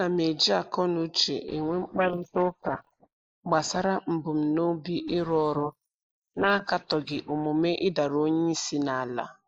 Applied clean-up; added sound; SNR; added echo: neural mask model Resemble Enhance denoiser.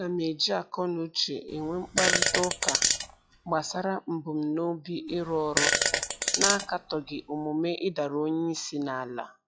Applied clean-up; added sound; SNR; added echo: classical method log-MMSE.